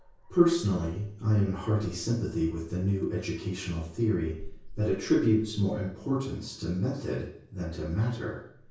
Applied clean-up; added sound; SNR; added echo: none; Dog; 20 dB; reverberation time 0.6 s.